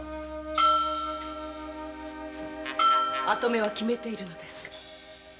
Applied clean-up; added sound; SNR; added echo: none; Bell; -4 dB; none.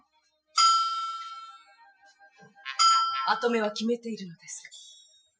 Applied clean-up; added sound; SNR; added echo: classical method Wiener filter.